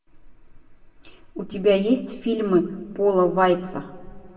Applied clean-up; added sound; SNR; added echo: none; none; none; reverberation time 1.2 s.